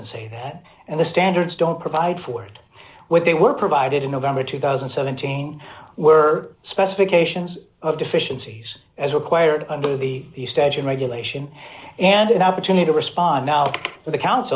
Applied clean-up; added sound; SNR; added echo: none; none; none; none.